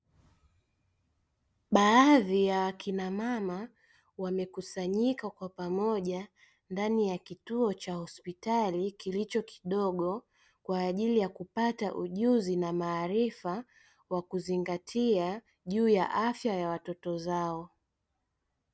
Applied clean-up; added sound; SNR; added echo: none; none; none; none.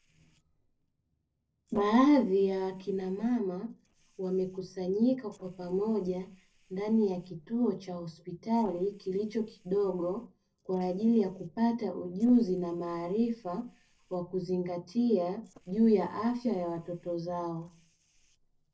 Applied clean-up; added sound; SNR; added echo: neural separator model SepFormer DNS4.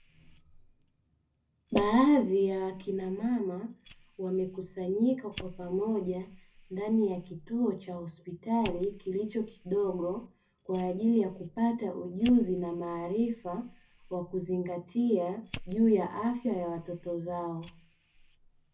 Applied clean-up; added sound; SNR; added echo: none; Fire; 18 dB; reverberation time 0.4 s.